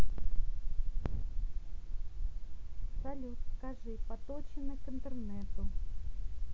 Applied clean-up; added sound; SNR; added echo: none; none; none; none.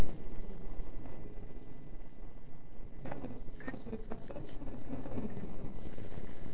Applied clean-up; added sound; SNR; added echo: neural separator model SepFormer DNS4.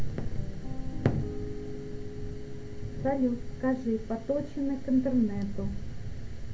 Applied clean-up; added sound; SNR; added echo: none; Piano; 15 dB; reverberation time 0.3 s.